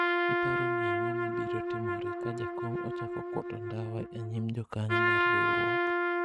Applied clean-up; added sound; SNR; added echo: neural mask model RNNoise.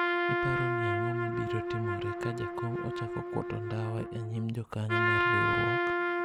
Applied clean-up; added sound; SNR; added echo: none; Trumpet; -4 dB; none.